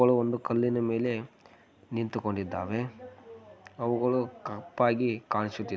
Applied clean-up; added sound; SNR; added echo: none; none; none; none.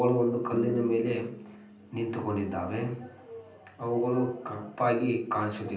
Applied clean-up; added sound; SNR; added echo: none; Piano; 16 dB; reverberation time 0.6 s.